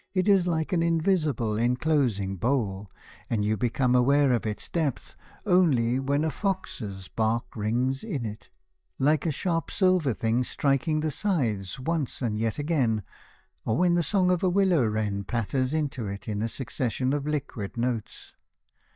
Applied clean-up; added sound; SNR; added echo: neural mask model DeepFilterNet 3.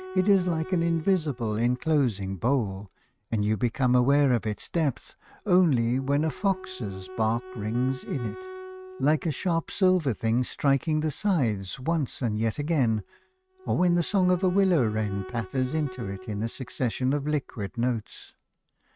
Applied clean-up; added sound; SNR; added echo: neural mask model RNNoise.